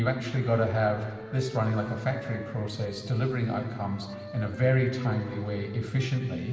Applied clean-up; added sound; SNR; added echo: none; Wind instrument, woodwind instrument; 18 dB; reverberation time 2.3 s.